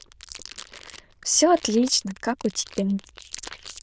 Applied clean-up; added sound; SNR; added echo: neural diffusion model UNIVERSE++.